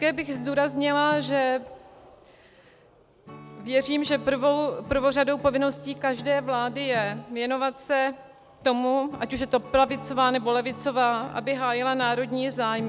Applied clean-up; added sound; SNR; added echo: none; Acoustic guitar / Strum; 18 dB; none.